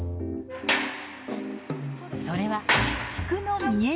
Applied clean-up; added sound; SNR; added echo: none; Sliding door; 3 dB; none.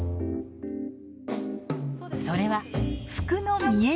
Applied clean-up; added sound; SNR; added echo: none; none; none; none.